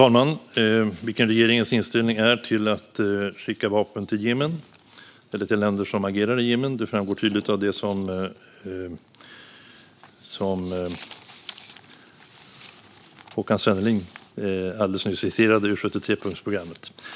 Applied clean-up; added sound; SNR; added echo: none; none; none; none.